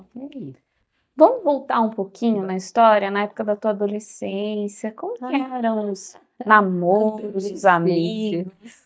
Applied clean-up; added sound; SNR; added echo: neural mask model DeepFilterNet 3.